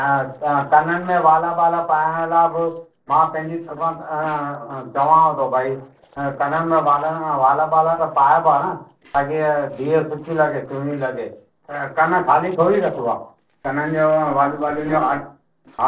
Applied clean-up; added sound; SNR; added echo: neural separator model SepFormer DNS4.